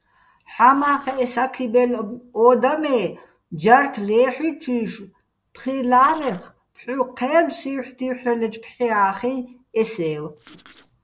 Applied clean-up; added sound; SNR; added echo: neural separator model SepFormer DNS4.